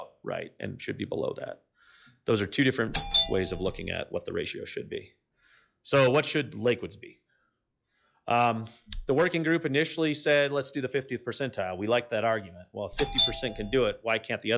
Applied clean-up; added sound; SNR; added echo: classical method log-MMSE.